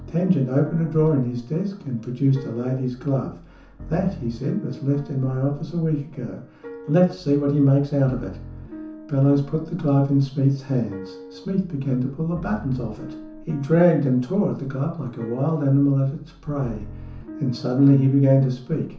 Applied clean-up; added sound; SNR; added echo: none; Piano; 18 dB; reverberation time 0.9 s.